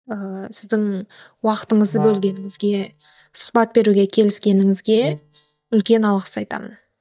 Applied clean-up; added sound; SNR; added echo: neural mask model DeepFilterNet 3.